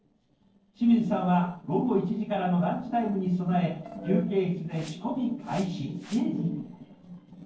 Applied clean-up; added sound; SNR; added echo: neural separator model SepFormer DNS4.